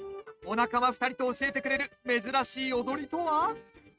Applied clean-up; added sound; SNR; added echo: neural mask model RNNoise.